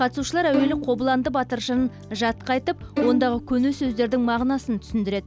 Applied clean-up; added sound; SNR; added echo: none; Bowed string instrument; 9 dB; none.